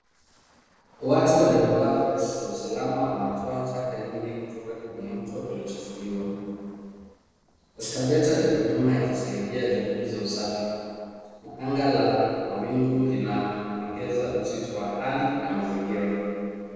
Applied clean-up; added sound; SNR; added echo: neural separator model SepFormer DNS4.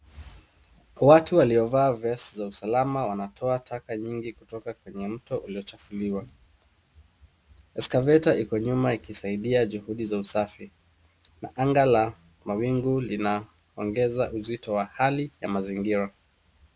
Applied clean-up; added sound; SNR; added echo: none; none; none; none.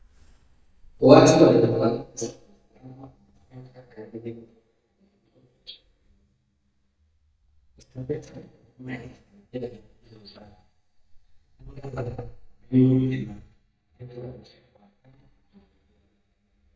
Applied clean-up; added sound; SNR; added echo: neural mask model DeepFilterNet 3.